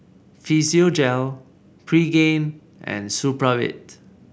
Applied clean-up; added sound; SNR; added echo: none; none; none; none.